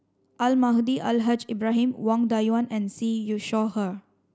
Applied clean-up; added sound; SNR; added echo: none; none; none; none.